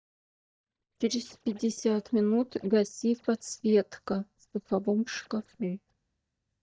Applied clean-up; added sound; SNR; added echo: neural mask model DeepFilterNet 3.